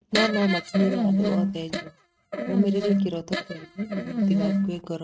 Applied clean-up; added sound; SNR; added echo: neural mask model RNNoise.